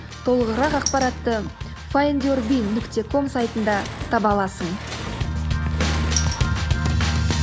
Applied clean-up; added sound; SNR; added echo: none; Sliding door; 13 dB; none.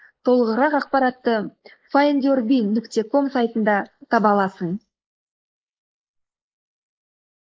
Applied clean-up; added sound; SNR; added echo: neural mask model Resemble Enhance denoiser.